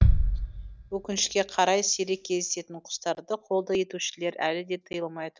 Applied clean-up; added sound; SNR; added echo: none; Bass drum; -1 dB; none.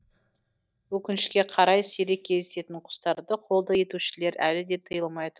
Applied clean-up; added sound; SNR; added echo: neural mask model DeepFilterNet 3.